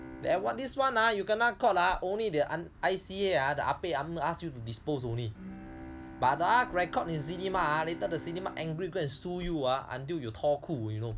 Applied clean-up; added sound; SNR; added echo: none; Bowed string instrument; 18 dB; none.